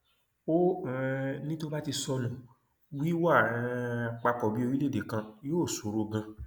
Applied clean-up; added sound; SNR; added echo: none; none; none; none.